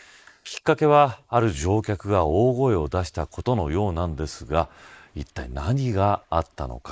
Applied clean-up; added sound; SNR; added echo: neural mask model Resemble Enhance denoiser.